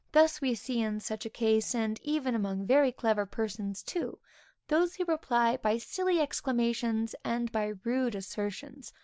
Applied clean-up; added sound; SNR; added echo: none; none; none; none.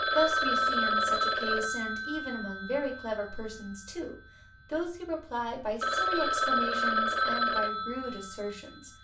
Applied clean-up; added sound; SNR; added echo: none; Telephone; -4 dB; reverberation time 0.3 s.